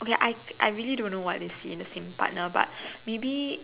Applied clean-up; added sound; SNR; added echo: none; none; none; none.